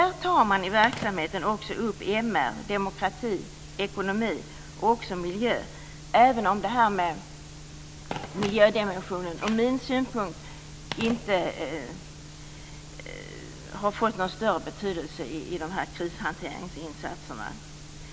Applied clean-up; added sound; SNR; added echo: none; Telephone; 18 dB; none.